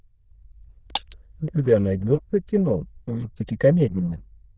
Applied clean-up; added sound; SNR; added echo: neural diffusion model UNIVERSE++.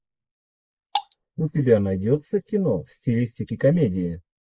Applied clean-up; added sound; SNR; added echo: neural mask model Resemble Enhance denoiser.